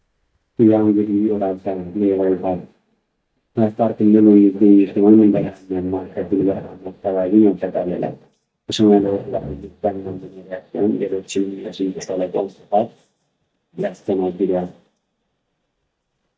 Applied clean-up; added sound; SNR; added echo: neural mask model DeepFilterNet 3.